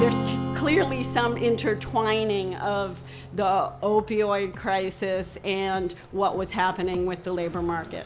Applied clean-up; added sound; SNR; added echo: none; Strum; 9 dB; none.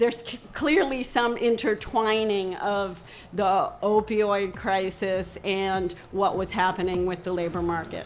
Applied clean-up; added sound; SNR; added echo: none; none; none; none.